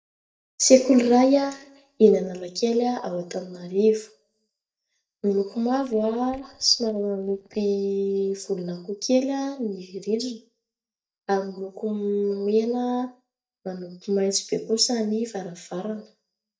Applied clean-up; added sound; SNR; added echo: neural mask model DeepFilterNet 3.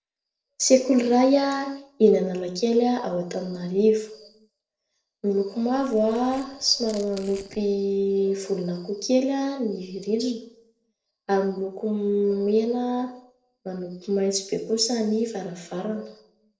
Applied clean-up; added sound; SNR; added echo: neural separator model SepFormer DNS4.